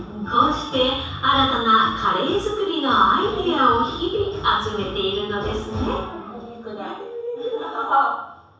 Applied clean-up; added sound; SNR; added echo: none; none; none; reverberation time 0.7 s.